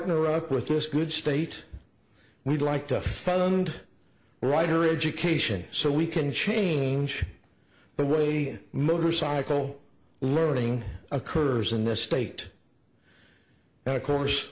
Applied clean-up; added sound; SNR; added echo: none; none; none; none.